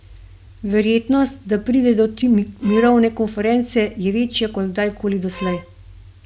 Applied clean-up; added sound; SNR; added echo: none; Bowed string instrument; 17 dB; none.